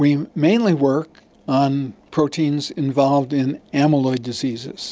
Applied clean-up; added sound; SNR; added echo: none; none; none; none.